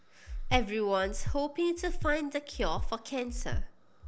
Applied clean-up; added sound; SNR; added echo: none; Breathing; 2 dB; none.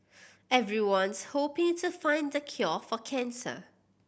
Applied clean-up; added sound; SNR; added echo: none; none; none; none.